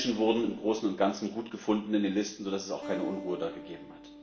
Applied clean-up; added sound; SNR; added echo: none; Acoustic guitar; 15 dB; reverberation time 0.9 s.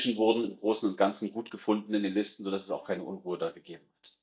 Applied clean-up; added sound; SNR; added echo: neural mask model DeepFilterNet 3.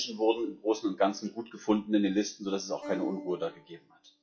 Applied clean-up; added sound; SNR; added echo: classical method WPE with log-MMSE.